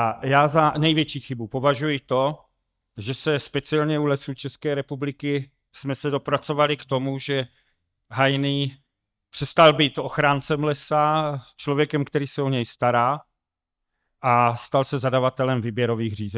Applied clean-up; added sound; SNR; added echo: neural mask model DeepFilterNet 3.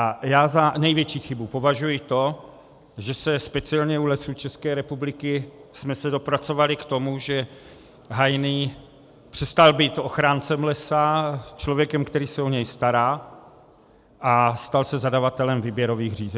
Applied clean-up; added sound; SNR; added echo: none; none; none; none.